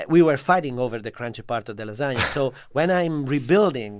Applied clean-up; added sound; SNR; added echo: none; none; none; none.